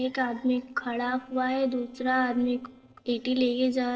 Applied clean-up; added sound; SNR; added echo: neural separator model SepFormer DNS4.